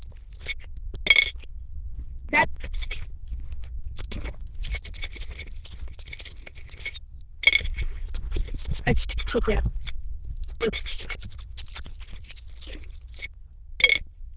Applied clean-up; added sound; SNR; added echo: neural diffusion model UNIVERSE++.